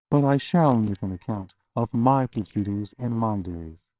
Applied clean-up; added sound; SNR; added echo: neural separator model SepFormer WHAMR!.